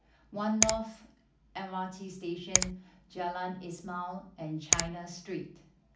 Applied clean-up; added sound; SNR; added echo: none; Finger snapping; -3 dB; reverberation time 0.4 s.